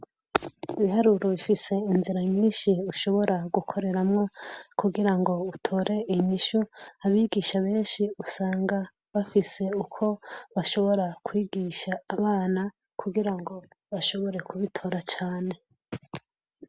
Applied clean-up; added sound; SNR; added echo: none; none; none; none.